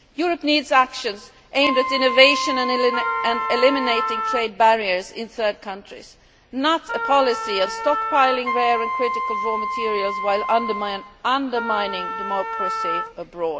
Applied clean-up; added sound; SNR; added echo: none; Wind instrument, woodwind instrument + Wind instrument, woodwind instrument; 4 dB; none.